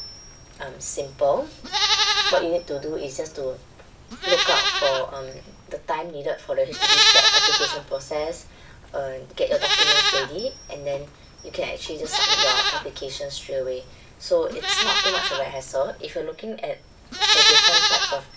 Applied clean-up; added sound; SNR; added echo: none; Livestock, farm animals, working animals; -4 dB; reverberation time 0.3 s.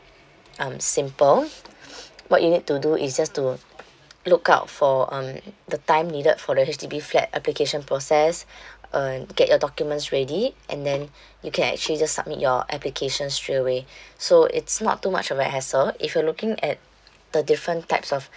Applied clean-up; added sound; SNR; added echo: none; none; none; none.